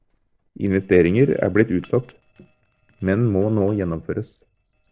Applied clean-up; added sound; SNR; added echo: neural separator model SepFormer DNS4.